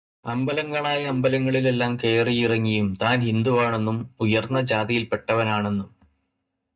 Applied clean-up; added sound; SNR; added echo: neural mask model DeepFilterNet 3.